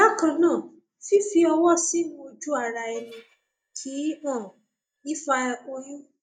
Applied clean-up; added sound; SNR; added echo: neural mask model DeepFilterNet 3.